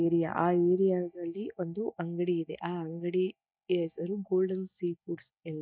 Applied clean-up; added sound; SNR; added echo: neural mask model DeepFilterNet 3.